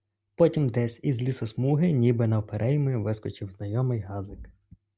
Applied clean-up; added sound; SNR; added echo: none; none; none; none.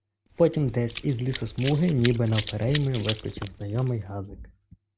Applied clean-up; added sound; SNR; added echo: none; Run; 12 dB; none.